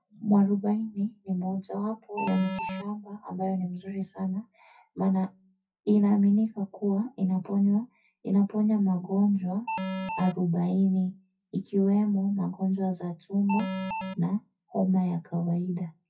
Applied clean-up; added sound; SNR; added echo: classical method WPE with log-MMSE.